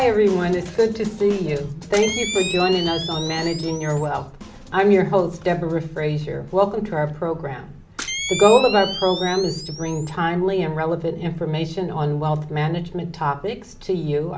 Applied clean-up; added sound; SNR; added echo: none; Camera; 10 dB; none.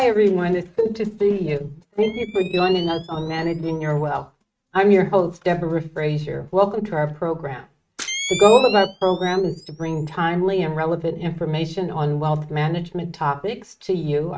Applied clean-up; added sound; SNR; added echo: neural mask model RNNoise.